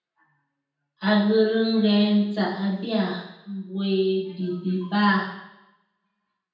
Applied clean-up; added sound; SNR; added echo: none; none; none; reverberation time 0.9 s.